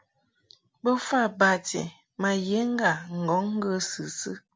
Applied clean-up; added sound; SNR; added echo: none; none; none; none.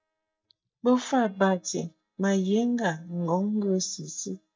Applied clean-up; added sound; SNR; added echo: neural mask model DeepFilterNet 3.